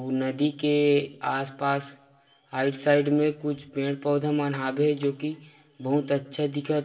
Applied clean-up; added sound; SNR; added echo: none; none; none; reverberation time 0.8 s.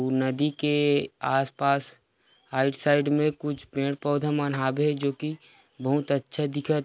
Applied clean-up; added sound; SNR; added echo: none; none; none; none.